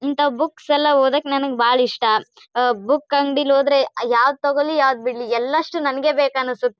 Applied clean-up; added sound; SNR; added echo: none; none; none; none.